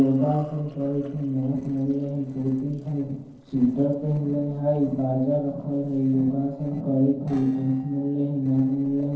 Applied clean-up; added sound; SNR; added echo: neural separator model SepFormer DNS4.